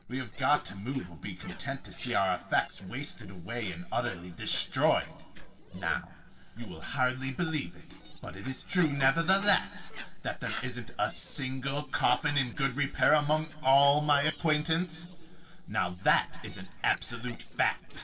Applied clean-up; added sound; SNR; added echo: neural separator model SepFormer DNS4.